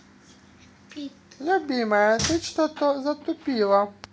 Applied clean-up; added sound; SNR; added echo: none; none; none; none.